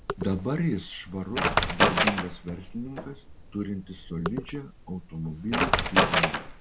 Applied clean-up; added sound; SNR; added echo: none; Wood; -4 dB; none.